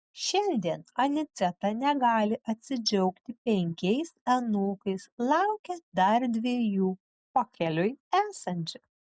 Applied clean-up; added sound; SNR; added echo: none; none; none; none.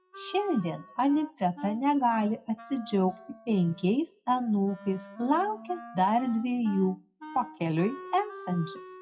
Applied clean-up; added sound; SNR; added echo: classical method WPE with log-MMSE.